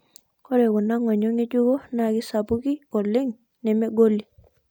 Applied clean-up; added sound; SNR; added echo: none; none; none; none.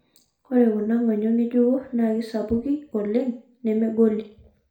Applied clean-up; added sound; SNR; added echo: none; none; none; reverberation time 0.4 s.